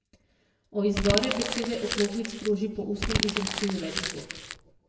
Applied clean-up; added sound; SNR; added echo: none; Crumpling, crinkling; 2 dB; reverberation time 1.2 s.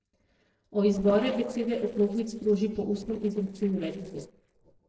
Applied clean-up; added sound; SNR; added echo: neural separator model SepFormer DNS4.